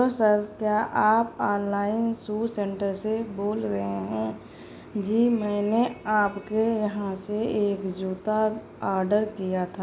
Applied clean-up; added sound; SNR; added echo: none; none; none; none.